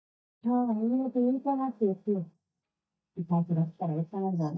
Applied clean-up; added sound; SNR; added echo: neural mask model DeepFilterNet 3.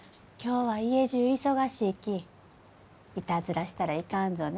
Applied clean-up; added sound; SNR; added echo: none; none; none; none.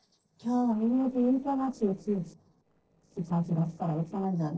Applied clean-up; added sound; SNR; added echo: neural separator model SepFormer DNS4.